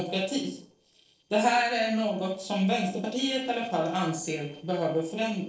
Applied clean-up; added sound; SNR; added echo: neural separator model SepFormer DNS4.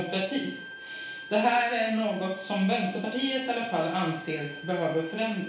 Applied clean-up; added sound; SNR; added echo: none; Bowed string instrument; 14 dB; reverberation time 0.6 s.